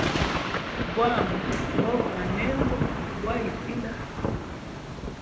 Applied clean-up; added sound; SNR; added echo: none; Thunder / Rain; -3 dB; reverberation time 0.8 s.